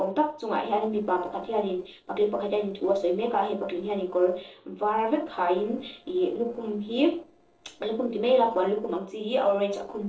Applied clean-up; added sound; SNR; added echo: neural separator model SepFormer DNS4.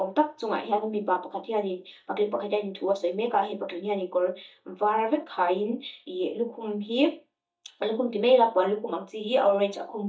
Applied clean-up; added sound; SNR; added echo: neural mask model DeepFilterNet 3.